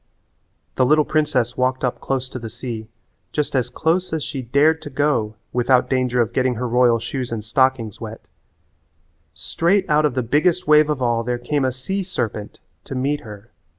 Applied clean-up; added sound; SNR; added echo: none; none; none; none.